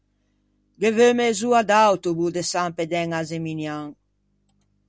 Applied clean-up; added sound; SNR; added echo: none; none; none; none.